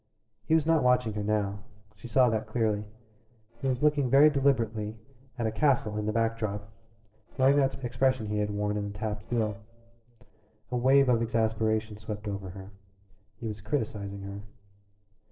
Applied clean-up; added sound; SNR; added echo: neural separator model SepFormer DNS4.